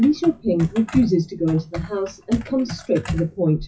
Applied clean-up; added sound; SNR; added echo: classical method WPE with log-MMSE.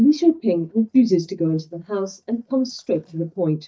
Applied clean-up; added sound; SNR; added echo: neural mask model DeepFilterNet 3.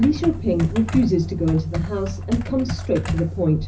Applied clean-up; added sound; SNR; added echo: none; Computer keyboard; 6 dB; reverberation time 0.4 s.